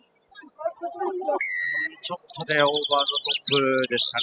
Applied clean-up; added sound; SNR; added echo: classical method spectral subtraction.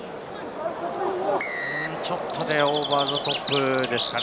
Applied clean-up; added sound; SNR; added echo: none; Bird; 8 dB; none.